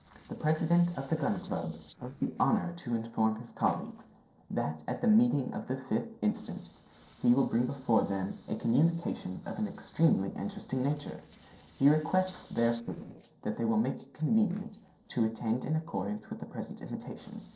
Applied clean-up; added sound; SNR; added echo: neural separator model SepFormer DNS4.